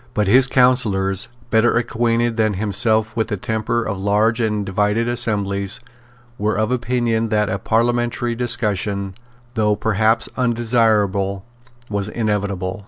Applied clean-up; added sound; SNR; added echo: none; none; none; none.